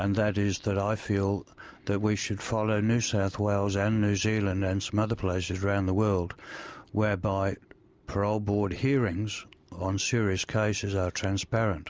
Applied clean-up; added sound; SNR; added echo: none; none; none; none.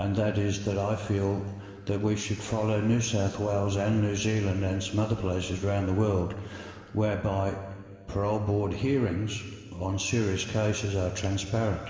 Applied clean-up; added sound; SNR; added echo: none; none; none; reverberation time 2.9 s.